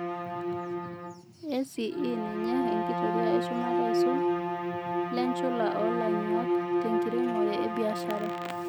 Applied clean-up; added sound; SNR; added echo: none; Bowed string instrument; -4 dB; none.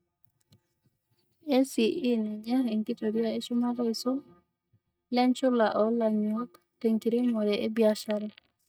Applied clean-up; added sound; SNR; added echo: neural mask model DeepFilterNet 3.